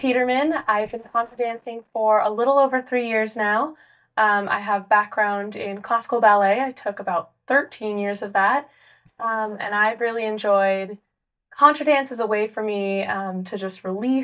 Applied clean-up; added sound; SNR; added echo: neural mask model DeepFilterNet 3.